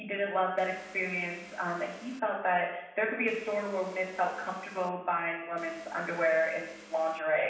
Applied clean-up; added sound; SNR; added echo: none; Vehicle; 20 dB; reverberation time 0.9 s.